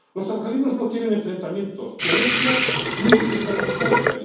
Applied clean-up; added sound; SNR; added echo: none; Sink (filling or washing) / Water tap, faucet; -4 dB; reverberation time 0.9 s.